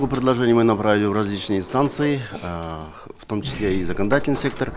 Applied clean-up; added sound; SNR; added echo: none; Sliding door; 11 dB; none.